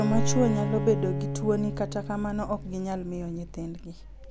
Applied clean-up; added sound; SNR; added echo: none; Bowed string instrument; 5 dB; none.